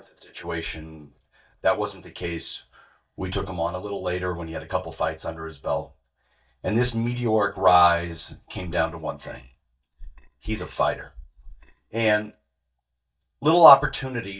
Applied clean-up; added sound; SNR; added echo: neural mask model DeepFilterNet 3.